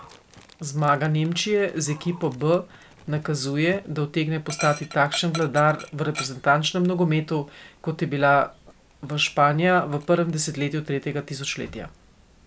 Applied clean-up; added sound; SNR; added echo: none; Dog; 19 dB; none.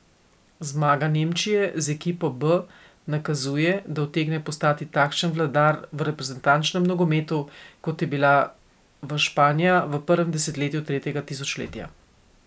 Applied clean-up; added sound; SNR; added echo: none; none; none; none.